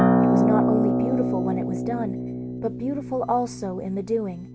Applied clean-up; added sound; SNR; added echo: none; Acoustic guitar; -4 dB; none.